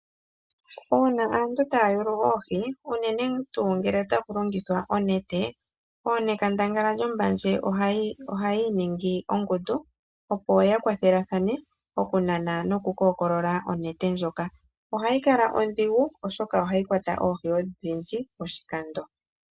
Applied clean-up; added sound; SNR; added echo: none; none; none; none.